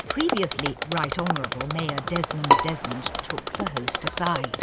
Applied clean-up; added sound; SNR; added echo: none; Mechanisms + Bowed string instrument; -3 dB; none.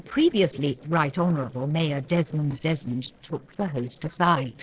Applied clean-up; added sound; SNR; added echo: neural separator model SepFormer DNS4.